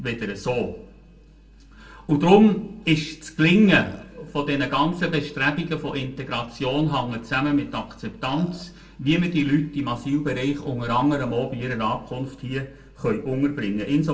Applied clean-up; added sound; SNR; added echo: none; Burping, eructation; 20 dB; reverberation time 0.2 s.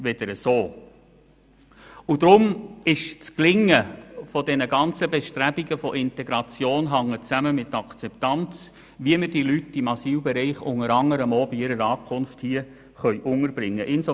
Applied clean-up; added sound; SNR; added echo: none; none; none; none.